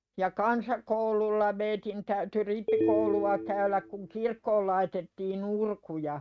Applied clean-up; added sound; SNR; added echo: neural mask model RNNoise.